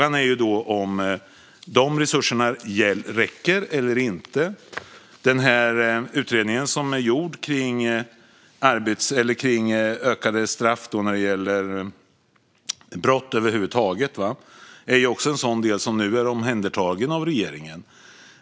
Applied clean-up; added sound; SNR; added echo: none; none; none; none.